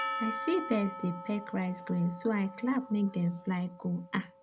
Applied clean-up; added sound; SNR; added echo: none; Percussion; 9 dB; none.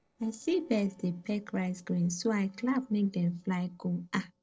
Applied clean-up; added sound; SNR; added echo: neural separator model SepFormer DNS4.